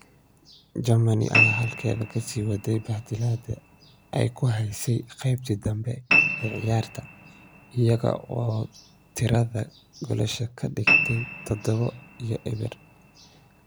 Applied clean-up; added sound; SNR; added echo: none; Piano; 4 dB; none.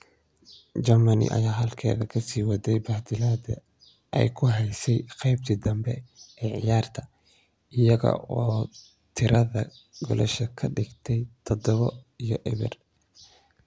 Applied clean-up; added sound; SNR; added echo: none; none; none; none.